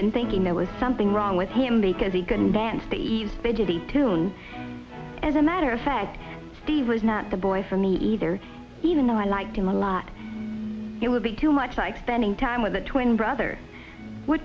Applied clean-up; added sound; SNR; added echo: none; none; none; none.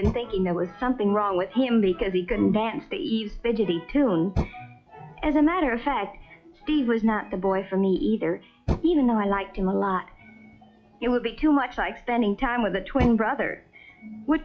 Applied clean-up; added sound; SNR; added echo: classical method log-MMSE.